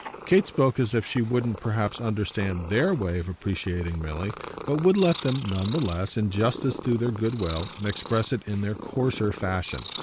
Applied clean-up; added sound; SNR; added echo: none; Purr; 13 dB; none.